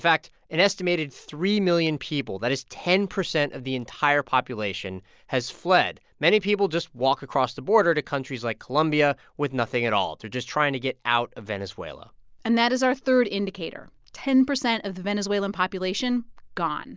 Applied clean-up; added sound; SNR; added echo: none; none; none; none.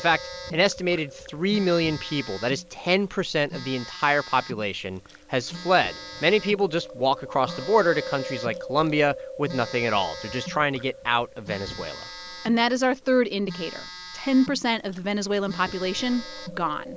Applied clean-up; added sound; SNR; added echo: none; Telephone + Chewing, mastication; 13 dB; none.